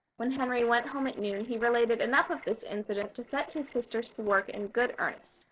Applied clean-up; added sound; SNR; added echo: neural separator model SepFormer DNS4.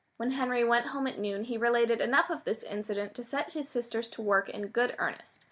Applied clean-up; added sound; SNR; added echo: none; none; none; none.